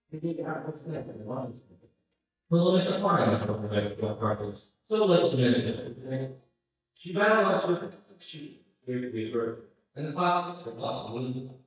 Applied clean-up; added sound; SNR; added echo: neural mask model DeepFilterNet 3.